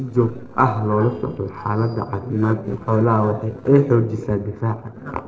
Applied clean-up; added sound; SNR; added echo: neural separator model SepFormer DNS4.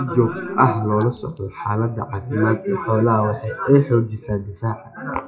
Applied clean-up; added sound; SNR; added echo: classical method WPE with log-MMSE.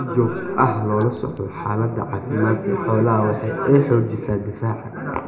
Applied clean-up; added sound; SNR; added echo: none; Bell; 5 dB; reverberation time 0.6 s.